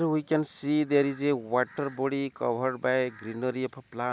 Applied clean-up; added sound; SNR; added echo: none; none; none; none.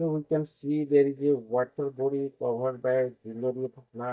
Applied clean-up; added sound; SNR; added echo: neural mask model DeepFilterNet 3.